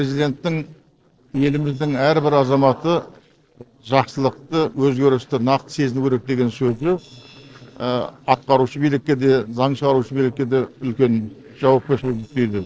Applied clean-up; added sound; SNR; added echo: neural separator model SepFormer DNS4.